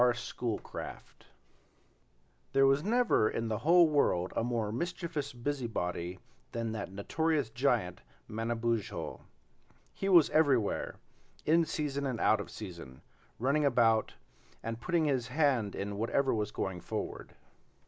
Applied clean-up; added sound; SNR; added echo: none; none; none; none.